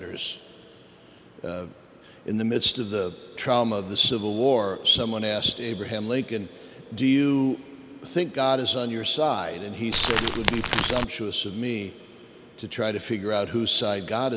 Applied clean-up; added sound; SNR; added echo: none; Crumpling, crinkling / Crackle; 0 dB; none.